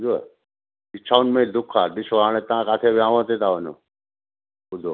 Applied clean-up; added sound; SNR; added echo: none; none; none; none.